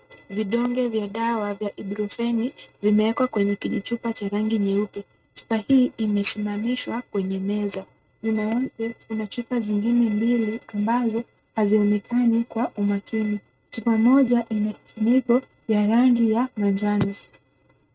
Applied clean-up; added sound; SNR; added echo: neural mask model RNNoise.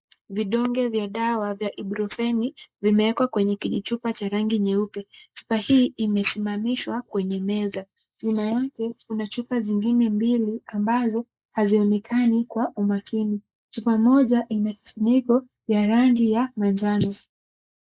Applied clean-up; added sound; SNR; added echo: neural mask model Resemble Enhance denoiser.